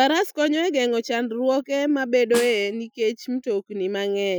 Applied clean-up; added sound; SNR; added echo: classical method Wiener filter.